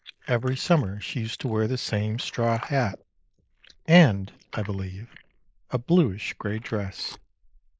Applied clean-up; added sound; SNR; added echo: neural mask model Resemble Enhance denoiser.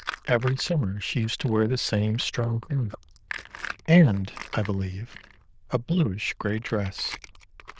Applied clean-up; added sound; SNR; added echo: neural diffusion model UNIVERSE++.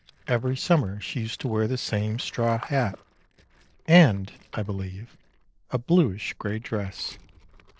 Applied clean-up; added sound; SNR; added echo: neural separator model SepFormer DNS4.